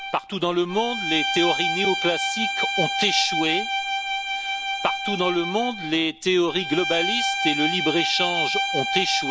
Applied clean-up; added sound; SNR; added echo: none; Bowed string instrument; 1 dB; none.